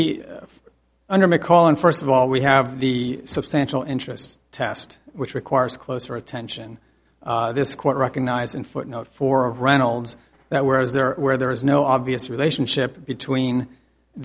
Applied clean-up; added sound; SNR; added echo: none; none; none; none.